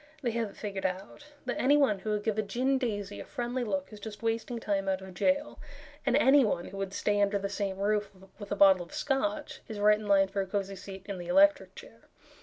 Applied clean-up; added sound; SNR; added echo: none; none; none; none.